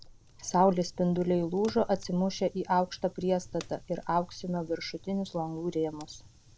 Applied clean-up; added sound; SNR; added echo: none; Fire; 18 dB; none.